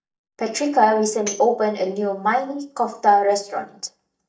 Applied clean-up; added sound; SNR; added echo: neural mask model DeepFilterNet 3.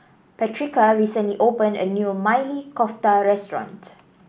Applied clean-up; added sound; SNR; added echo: none; none; none; none.